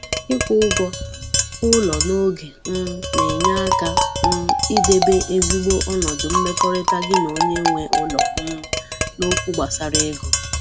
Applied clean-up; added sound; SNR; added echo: none; Marimba, xylophone + Tap; -1 dB; none.